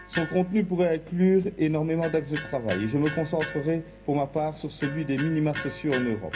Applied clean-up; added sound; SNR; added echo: none; Electric guitar; 13 dB; reverberation time 0.5 s.